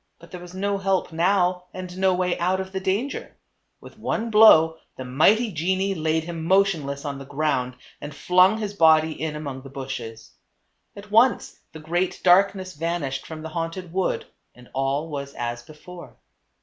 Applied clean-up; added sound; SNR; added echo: none; none; none; none.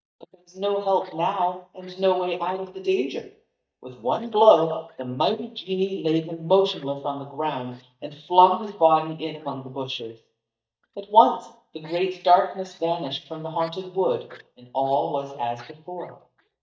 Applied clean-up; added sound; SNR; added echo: neural mask model DeepFilterNet 3.